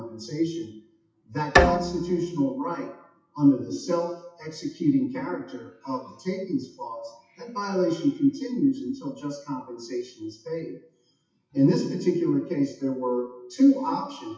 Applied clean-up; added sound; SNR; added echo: classical method WPE with log-MMSE.